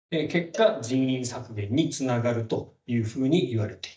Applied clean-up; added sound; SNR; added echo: neural mask model DeepFilterNet 3.